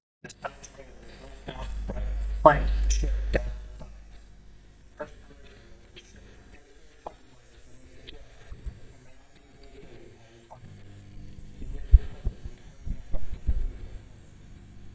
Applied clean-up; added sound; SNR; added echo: neural mask model DeepFilterNet 3.